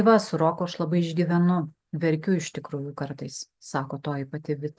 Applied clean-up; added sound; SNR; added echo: none; none; none; none.